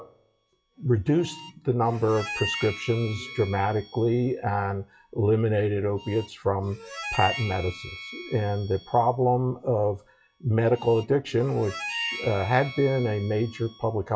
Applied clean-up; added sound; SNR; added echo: classical method WPE with log-MMSE.